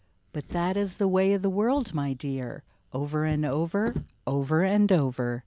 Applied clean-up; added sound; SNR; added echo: none; Drawer open or close; 17 dB; none.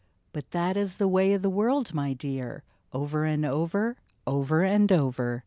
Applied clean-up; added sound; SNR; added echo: none; none; none; none.